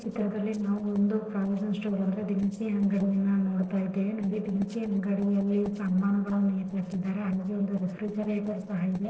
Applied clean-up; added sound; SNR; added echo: neural separator model SepFormer DNS4.